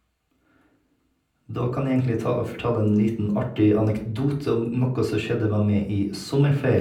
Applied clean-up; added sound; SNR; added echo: none; none; none; reverberation time 0.6 s.